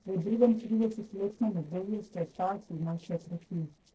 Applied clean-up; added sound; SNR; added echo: neural separator model SepFormer DNS4.